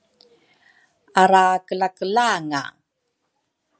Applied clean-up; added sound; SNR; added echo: none; none; none; none.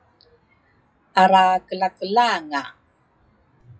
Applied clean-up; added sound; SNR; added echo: classical method WPE with log-MMSE.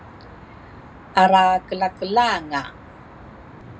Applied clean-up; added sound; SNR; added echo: none; Traffic noise, roadway noise; 20 dB; reverberation time 0.2 s.